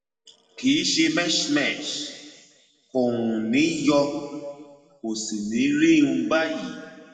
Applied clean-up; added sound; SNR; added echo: none; none; none; reverberation time 1.7 s.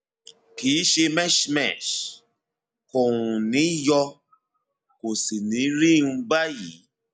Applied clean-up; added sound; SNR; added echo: none; none; none; none.